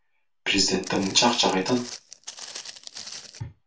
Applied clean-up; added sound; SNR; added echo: none; Walk, footsteps; 13 dB; reverberation time 0.3 s.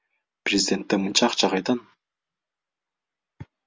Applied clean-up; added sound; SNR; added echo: none; none; none; none.